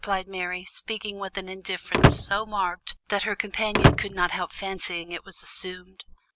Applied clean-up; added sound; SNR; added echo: none; Slam / Wood; -5 dB; none.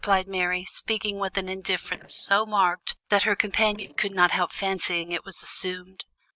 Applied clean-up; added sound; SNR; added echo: neural mask model DeepFilterNet 3.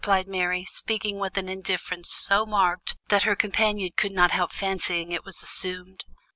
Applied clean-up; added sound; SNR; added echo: none; none; none; none.